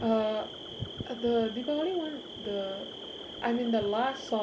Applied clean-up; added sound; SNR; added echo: none; Cricket; 14 dB; none.